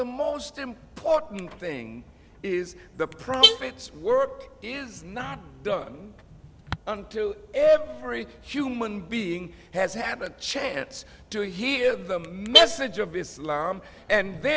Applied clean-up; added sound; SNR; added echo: none; Alarm / Car; 4 dB; none.